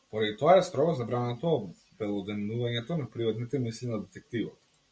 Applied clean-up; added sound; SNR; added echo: none; none; none; none.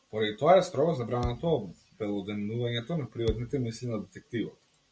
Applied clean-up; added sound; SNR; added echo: none; Thump, thud; 11 dB; none.